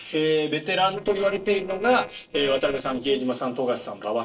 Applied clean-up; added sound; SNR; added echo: neural separator model SepFormer DNS4.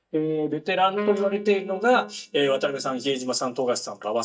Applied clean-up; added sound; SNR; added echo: neural mask model DeepFilterNet 3.